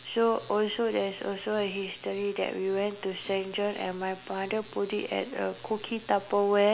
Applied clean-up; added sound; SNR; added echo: none; none; none; none.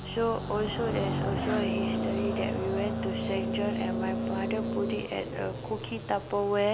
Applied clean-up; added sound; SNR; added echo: none; Car passing by; 0 dB; none.